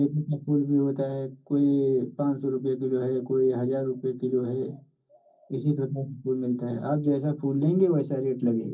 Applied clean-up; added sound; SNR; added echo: none; none; none; reverberation time 0.4 s.